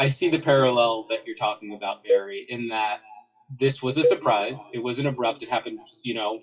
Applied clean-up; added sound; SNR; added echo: classical method WPE with log-MMSE.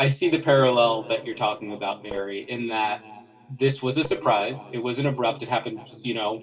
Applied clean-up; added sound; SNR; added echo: neural separator model SepFormer DNS4.